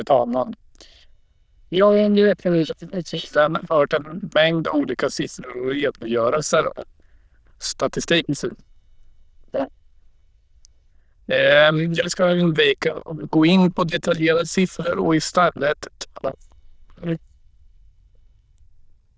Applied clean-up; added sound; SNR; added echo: neural diffusion model UNIVERSE++.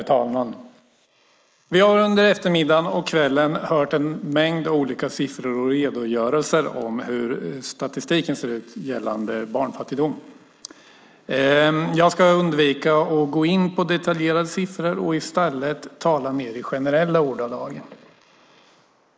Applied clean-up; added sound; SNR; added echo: neural mask model Resemble Enhance denoiser.